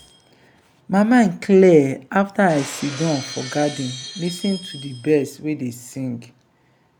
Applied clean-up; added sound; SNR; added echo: none; Shatter; 18 dB; none.